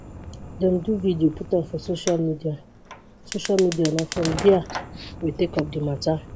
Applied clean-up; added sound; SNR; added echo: none; Fire; 8 dB; none.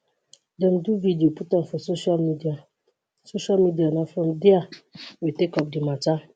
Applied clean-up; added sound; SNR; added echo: none; none; none; none.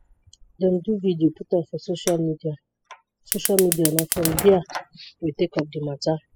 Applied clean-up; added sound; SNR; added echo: classical method spectral subtraction.